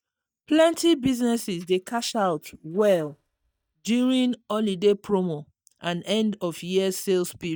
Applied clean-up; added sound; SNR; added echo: neural mask model DeepFilterNet 3.